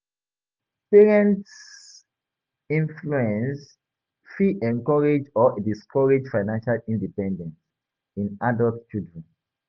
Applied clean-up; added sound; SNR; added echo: none; none; none; none.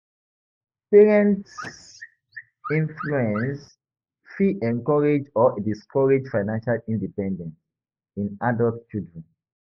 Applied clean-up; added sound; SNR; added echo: neural mask model Resemble Enhance denoiser.